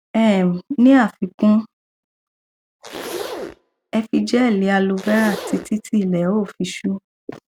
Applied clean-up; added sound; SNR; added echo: none; Zipper (clothing); 14 dB; none.